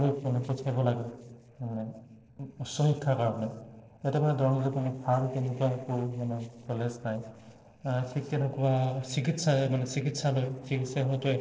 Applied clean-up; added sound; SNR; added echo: neural separator model SepFormer DNS4.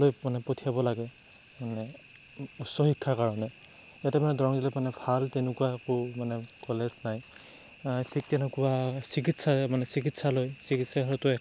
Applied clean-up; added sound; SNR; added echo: none; none; none; none.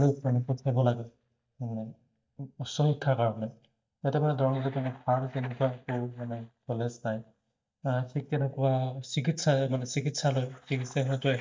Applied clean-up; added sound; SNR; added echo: neural mask model DeepFilterNet 3.